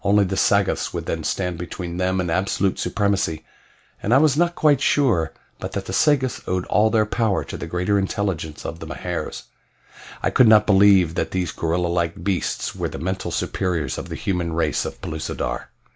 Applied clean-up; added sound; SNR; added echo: none; none; none; none.